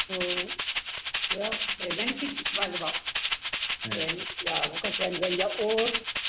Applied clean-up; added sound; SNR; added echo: none; Rattle (instrument); -2 dB; none.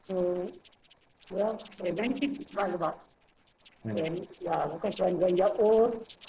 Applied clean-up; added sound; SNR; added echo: neural separator model SepFormer DNS4.